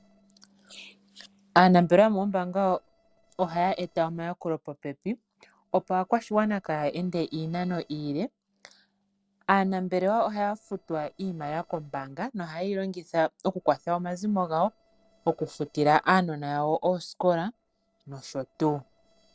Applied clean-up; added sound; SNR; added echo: neural separator model SepFormer DNS4.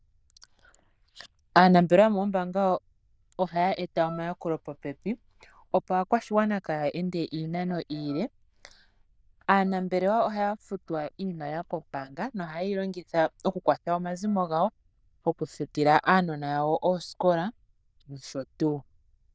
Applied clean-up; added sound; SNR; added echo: neural diffusion model UNIVERSE++.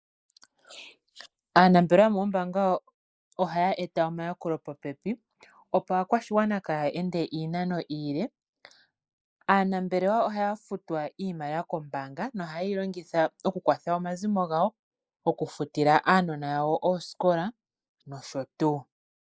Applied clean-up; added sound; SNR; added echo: neural mask model Resemble Enhance denoiser.